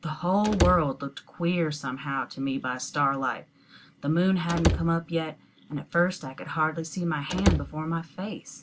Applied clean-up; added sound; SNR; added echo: none; Slam / Wood; 0 dB; none.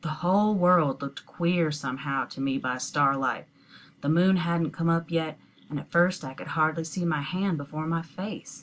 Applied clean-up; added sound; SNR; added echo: none; none; none; none.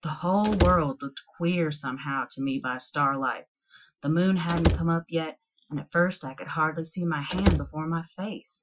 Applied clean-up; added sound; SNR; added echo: classical method Wiener filter.